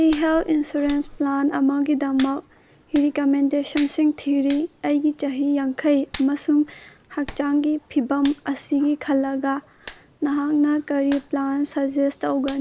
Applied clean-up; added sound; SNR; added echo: none; Hands; 20 dB; none.